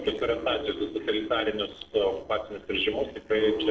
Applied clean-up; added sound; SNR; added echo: neural separator model SepFormer DNS4.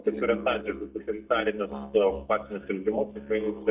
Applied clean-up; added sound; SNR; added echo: neural mask model DeepFilterNet 3.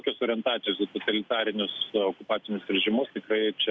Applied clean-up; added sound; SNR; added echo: none; none; none; none.